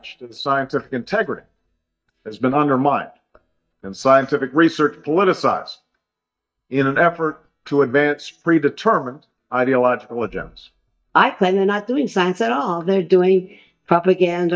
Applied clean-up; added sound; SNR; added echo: neural mask model DeepFilterNet 3.